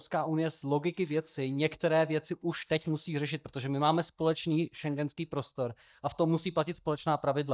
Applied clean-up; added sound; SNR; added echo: neural mask model DeepFilterNet 3.